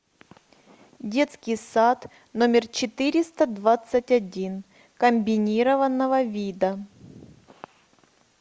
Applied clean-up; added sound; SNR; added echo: none; none; none; none.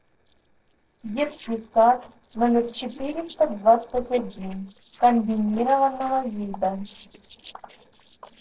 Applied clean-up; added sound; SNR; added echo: neural separator model SepFormer DNS4.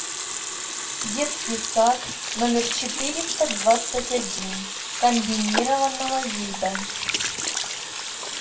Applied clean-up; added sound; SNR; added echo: none; Sink (filling or washing) / Water tap, faucet; 2 dB; reverberation time 0.2 s.